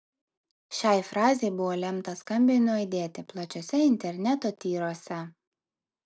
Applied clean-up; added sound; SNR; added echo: none; none; none; none.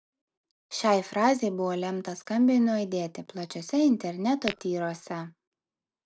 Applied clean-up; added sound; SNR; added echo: none; Tap / Glass; 12 dB; none.